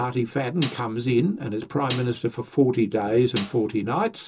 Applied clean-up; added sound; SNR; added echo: none; Snare drum; 15 dB; reverberation time 0.2 s.